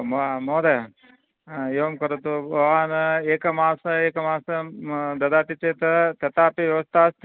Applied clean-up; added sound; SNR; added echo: none; none; none; none.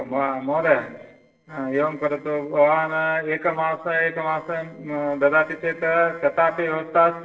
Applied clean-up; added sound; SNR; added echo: neural separator model SepFormer DNS4.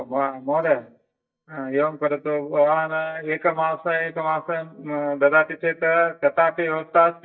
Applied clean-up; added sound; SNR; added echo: neural mask model DeepFilterNet 3.